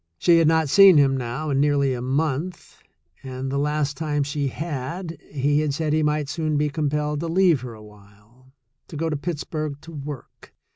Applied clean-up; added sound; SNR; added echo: none; none; none; none.